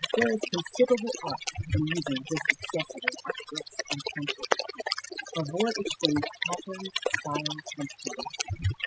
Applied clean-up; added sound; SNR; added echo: classical method spectral subtraction.